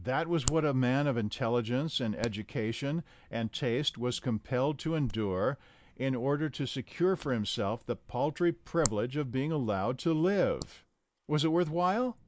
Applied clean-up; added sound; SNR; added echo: neural mask model Resemble Enhance denoiser.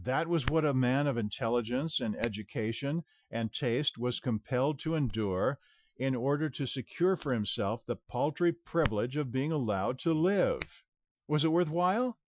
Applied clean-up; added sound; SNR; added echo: classical method Wiener filter.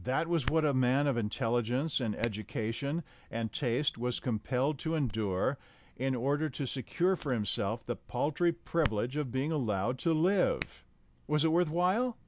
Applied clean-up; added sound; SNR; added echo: none; Hands; 14 dB; none.